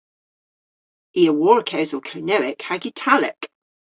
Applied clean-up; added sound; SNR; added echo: none; none; none; none.